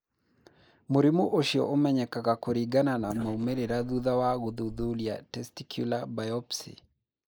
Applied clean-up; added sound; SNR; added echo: neural mask model Resemble Enhance denoiser.